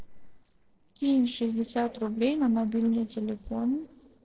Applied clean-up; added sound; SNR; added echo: neural separator model SepFormer DNS4.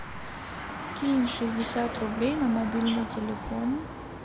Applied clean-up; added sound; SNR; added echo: none; Motor vehicle (road); 7 dB; none.